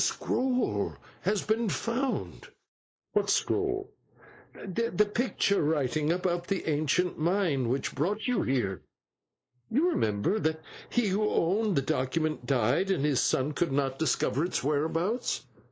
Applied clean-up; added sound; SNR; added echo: neural mask model Resemble Enhance denoiser.